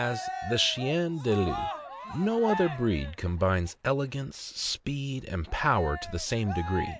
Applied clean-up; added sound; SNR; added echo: none; Cheering; 10 dB; none.